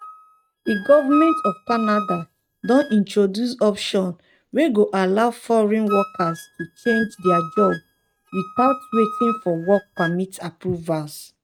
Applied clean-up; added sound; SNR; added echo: neural mask model RNNoise.